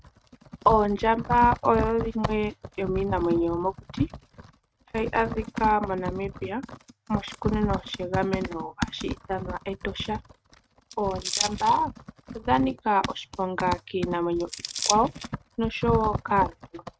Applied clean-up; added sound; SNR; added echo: neural mask model RNNoise.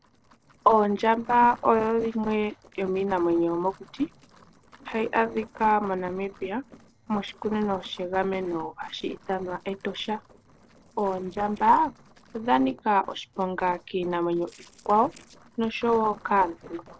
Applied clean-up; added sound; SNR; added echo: neural separator model SepFormer DNS4.